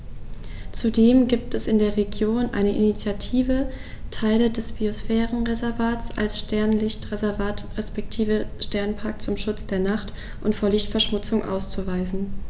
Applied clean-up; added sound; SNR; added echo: none; none; none; none.